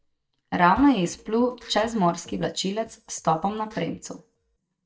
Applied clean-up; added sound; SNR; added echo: neural mask model DeepFilterNet 3.